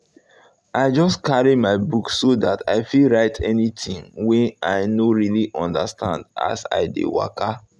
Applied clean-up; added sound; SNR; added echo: none; none; none; none.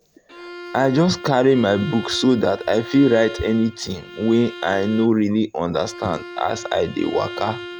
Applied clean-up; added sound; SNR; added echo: none; Bowed string instrument; 15 dB; none.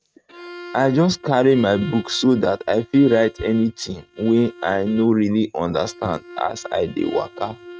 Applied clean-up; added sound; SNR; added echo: neural mask model RNNoise.